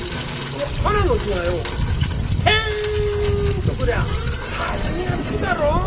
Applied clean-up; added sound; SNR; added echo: none; Rain; -2 dB; reverberation time 0.4 s.